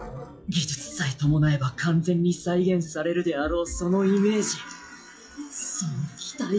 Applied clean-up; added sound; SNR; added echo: classical method WPE with log-MMSE.